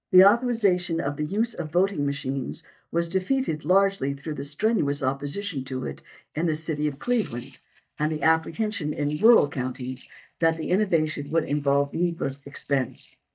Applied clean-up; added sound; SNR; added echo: neural mask model DeepFilterNet 3.